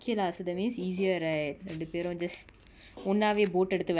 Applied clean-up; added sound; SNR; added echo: none; none; none; none.